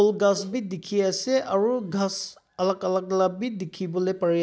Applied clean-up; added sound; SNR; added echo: neural mask model Resemble Enhance denoiser.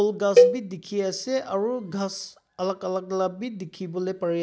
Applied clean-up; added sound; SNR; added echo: none; Cowbell; -4 dB; none.